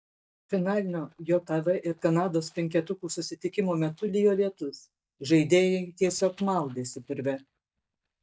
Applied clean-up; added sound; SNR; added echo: neural mask model DeepFilterNet 3.